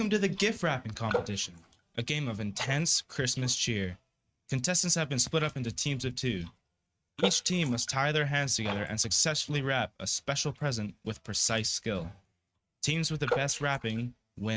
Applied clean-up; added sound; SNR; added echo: neural mask model RNNoise.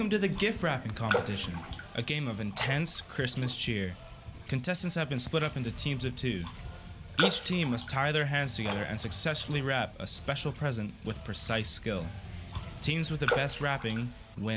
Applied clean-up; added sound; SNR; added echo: none; Raindrop; 10 dB; none.